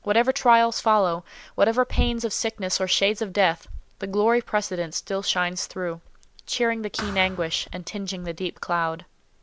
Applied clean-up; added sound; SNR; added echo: none; Thump, thud; 14 dB; none.